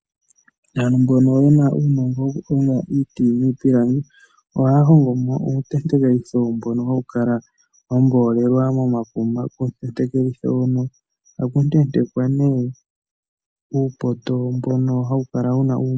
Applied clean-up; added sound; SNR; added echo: none; none; none; none.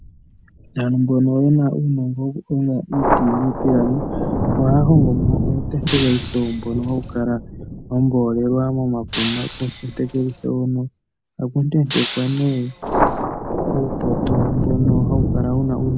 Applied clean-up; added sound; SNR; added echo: none; Shatter + Thunder; 2 dB; none.